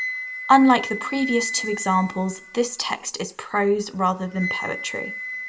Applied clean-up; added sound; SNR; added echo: none; Wind instrument, woodwind instrument; 10 dB; reverberation time 0.4 s.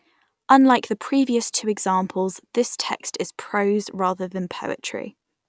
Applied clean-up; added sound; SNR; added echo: none; none; none; none.